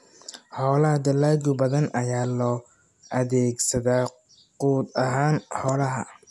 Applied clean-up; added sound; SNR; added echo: none; none; none; none.